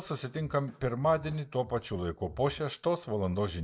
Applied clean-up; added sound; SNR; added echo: neural mask model DeepFilterNet 3.